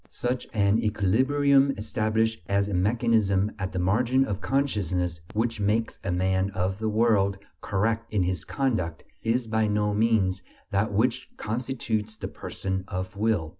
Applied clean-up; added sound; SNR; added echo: none; none; none; none.